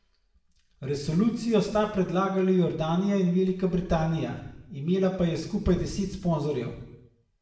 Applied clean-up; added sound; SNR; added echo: none; none; none; reverberation time 0.8 s.